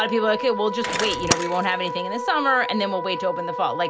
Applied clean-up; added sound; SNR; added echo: none; Wind instrument, woodwind instrument + Bicycle; 4 dB; none.